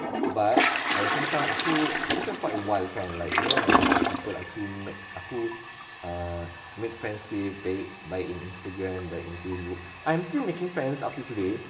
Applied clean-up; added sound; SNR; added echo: none; Toilet flush; -2 dB; reverberation time 0.8 s.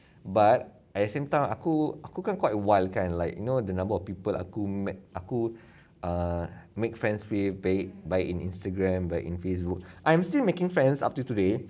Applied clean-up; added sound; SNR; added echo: none; none; none; none.